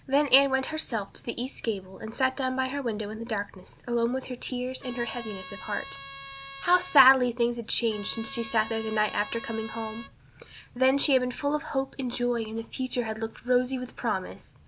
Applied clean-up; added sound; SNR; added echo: none; Trumpet; 15 dB; none.